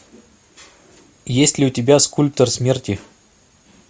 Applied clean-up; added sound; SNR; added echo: none; none; none; none.